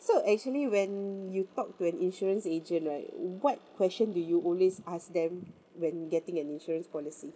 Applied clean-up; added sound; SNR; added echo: none; none; none; none.